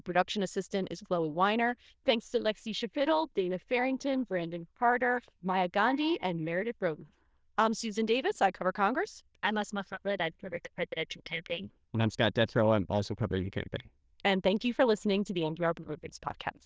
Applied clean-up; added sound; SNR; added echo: neural diffusion model UNIVERSE++.